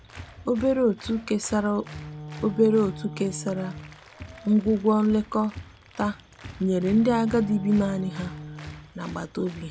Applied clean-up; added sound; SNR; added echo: none; Applause + Wind instrument, woodwind instrument; 14 dB; none.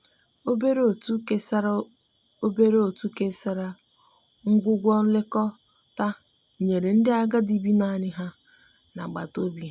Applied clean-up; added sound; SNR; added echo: none; none; none; none.